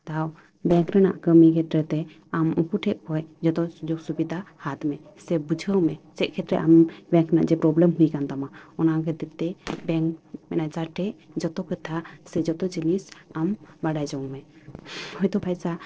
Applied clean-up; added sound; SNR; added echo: neural separator model SepFormer DNS4.